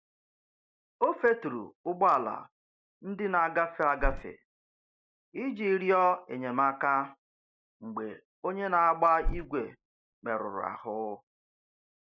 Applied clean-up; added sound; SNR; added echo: neural mask model Resemble Enhance denoiser.